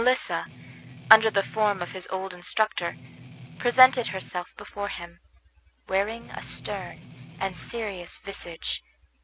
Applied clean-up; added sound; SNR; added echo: none; Strum; 17 dB; none.